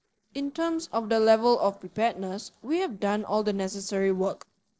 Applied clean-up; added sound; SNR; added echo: neural separator model SepFormer DNS4.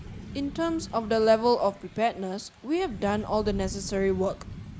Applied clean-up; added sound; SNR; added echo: none; Thunder / Rain; 13 dB; none.